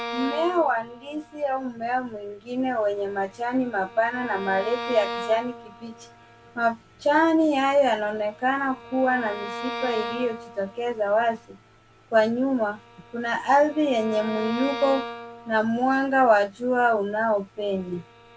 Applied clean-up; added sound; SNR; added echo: none; Bowed string instrument; 13 dB; none.